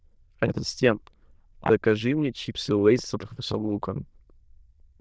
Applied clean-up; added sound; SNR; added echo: neural diffusion model UNIVERSE++.